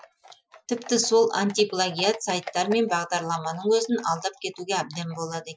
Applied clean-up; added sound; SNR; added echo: classical method Wiener filter.